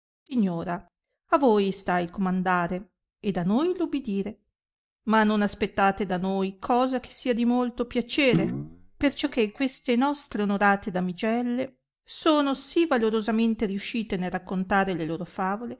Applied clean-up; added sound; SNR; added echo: neural mask model DeepFilterNet 3.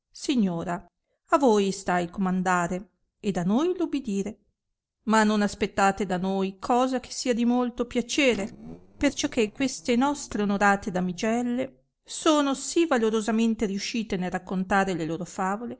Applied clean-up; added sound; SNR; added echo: neural separator model SepFormer DNS4.